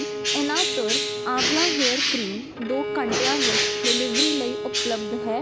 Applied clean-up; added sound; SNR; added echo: none; Bowed string instrument + Bird; -3 dB; none.